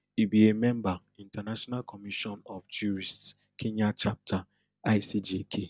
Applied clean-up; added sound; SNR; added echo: none; none; none; none.